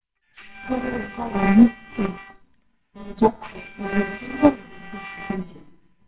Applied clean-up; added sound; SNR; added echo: neural separator model SepFormer WHAMR!.